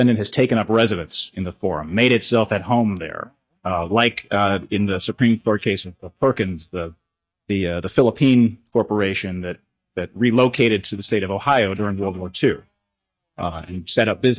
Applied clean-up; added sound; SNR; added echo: neural mask model DeepFilterNet 3.